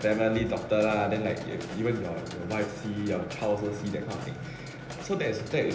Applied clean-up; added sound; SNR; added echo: none; Mechanisms; 15 dB; reverberation time 0.8 s.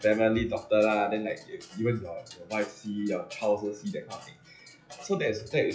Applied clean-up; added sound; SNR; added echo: classical method WPE with log-MMSE.